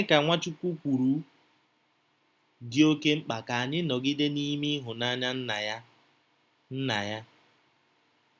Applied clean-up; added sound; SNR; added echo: none; none; none; none.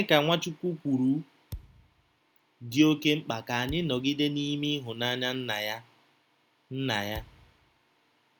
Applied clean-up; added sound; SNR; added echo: none; Thump, thud; 17 dB; none.